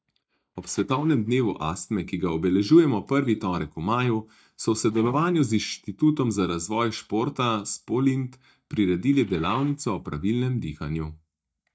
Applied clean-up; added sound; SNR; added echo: neural mask model DeepFilterNet 3.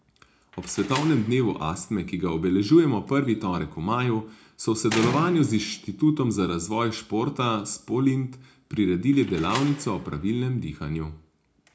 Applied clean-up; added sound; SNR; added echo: none; Slam; 16 dB; reverberation time 0.3 s.